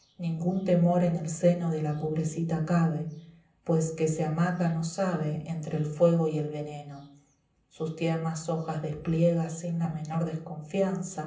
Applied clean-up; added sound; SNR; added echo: none; none; none; reverberation time 0.6 s.